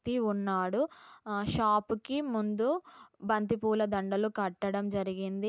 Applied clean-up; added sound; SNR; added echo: none; none; none; none.